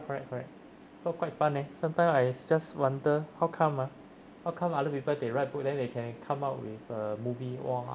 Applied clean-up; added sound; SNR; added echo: none; none; none; none.